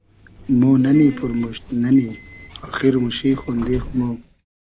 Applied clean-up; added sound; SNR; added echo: none; Subway, metro, underground; 16 dB; none.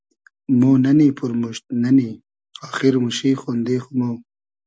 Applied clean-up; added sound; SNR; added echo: none; none; none; none.